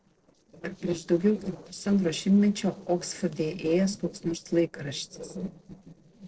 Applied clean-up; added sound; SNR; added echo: neural separator model SepFormer DNS4.